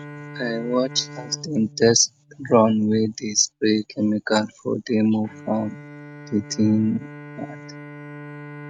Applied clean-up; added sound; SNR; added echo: neural mask model RNNoise.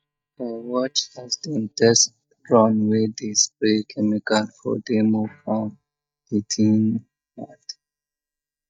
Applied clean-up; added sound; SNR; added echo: neural mask model DeepFilterNet 3.